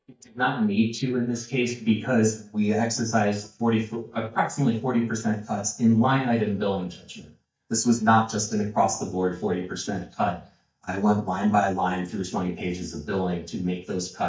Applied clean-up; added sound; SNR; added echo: neural mask model DeepFilterNet 3.